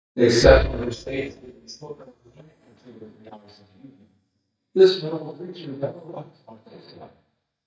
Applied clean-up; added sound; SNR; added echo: neural mask model DeepFilterNet 3.